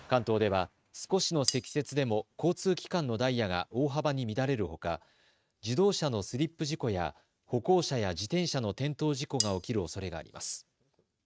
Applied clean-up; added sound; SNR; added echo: neural mask model RNNoise.